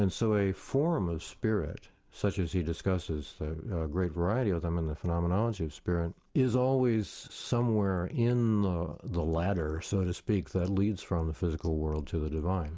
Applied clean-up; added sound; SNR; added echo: none; none; none; none.